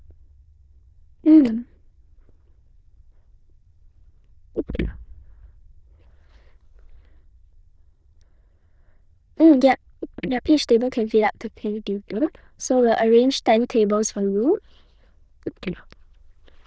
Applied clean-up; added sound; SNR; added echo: neural diffusion model UNIVERSE++.